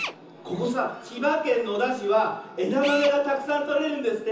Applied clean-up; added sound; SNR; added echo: none; Drill; 16 dB; reverberation time 0.6 s.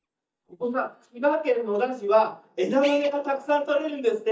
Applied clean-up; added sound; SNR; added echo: neural mask model DeepFilterNet 3.